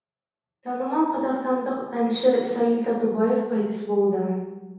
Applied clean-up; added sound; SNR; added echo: none; none; none; reverberation time 1.1 s.